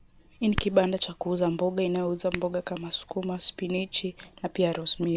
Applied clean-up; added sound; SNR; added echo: none; Hands; 13 dB; none.